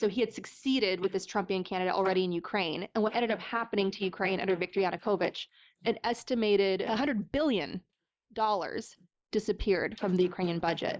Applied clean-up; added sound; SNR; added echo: neural mask model Resemble Enhance denoiser.